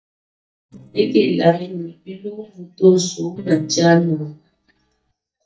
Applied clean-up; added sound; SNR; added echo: neural mask model DeepFilterNet 3.